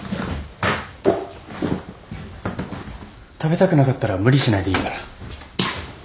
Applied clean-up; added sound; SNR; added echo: none; none; none; none.